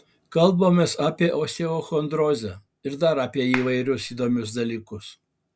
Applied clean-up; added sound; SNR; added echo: none; Clapping; 13 dB; none.